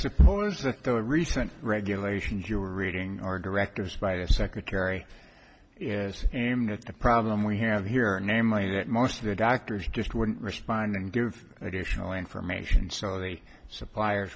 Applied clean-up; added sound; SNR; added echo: none; none; none; none.